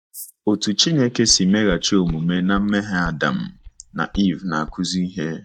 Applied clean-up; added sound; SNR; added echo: neural mask model DeepFilterNet 3.